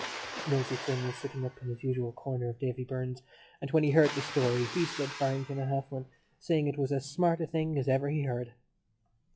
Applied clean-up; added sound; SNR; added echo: classical method log-MMSE.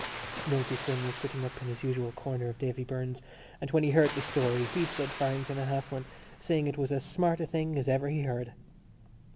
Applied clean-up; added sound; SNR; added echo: none; Water; 12 dB; none.